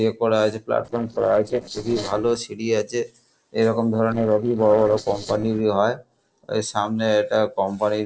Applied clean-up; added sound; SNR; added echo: neural separator model SepFormer DNS4.